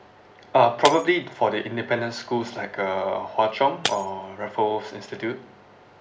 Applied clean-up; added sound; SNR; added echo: none; Shatter; 14 dB; none.